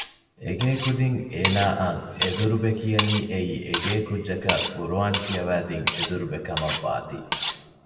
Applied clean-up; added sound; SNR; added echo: none; Cutlery, silverware; 0 dB; reverberation time 1.6 s.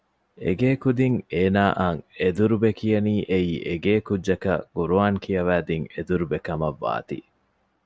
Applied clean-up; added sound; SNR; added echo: none; none; none; none.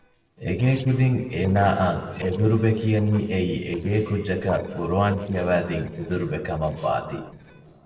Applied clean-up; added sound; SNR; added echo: neural separator model SepFormer DNS4.